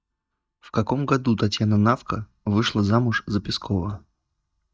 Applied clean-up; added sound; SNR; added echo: neural mask model DeepFilterNet 3.